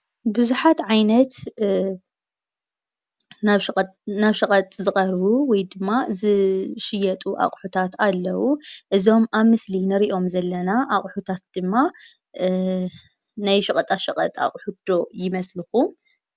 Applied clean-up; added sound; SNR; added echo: none; none; none; none.